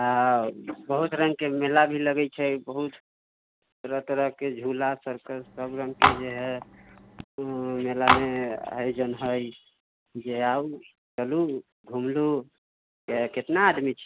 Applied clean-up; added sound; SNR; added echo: none; Telephone; 1 dB; none.